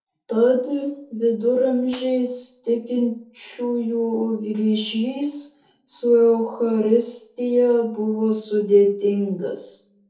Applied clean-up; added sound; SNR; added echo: neural separator model SepFormer DNS4.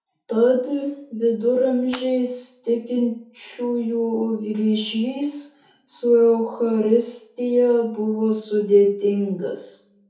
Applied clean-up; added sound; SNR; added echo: none; Clapping; 17 dB; reverberation time 0.5 s.